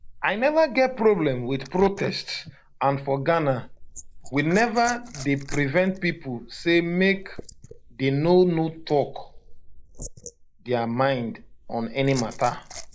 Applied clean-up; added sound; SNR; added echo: neural mask model Resemble Enhance denoiser.